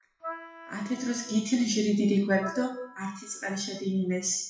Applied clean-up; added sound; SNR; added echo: classical method WPE with log-MMSE.